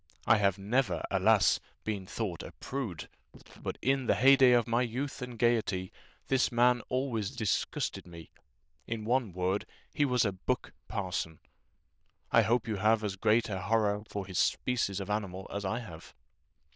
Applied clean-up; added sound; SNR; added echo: neural diffusion model UNIVERSE++.